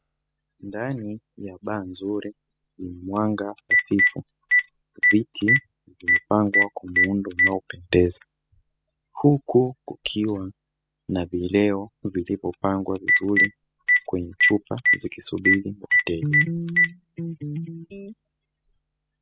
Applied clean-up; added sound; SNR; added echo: classical method spectral subtraction.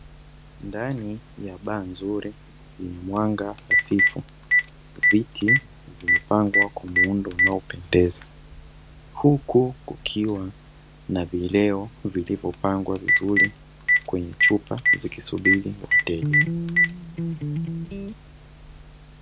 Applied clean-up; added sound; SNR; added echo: none; Electric guitar + Telephone; -1 dB; none.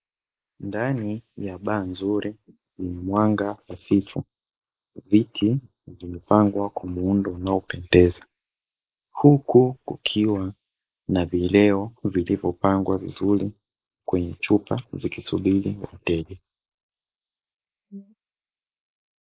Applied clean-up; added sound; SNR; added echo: neural mask model Resemble Enhance denoiser.